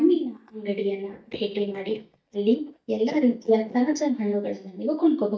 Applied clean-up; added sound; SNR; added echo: neural mask model DeepFilterNet 3.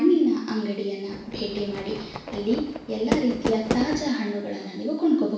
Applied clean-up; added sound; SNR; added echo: none; Fireworks; 6 dB; reverberation time 0.7 s.